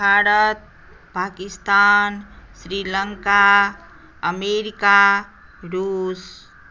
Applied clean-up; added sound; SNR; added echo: none; none; none; none.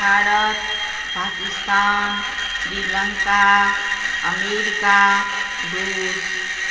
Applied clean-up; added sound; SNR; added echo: none; Screech; 3 dB; reverberation time 2.0 s.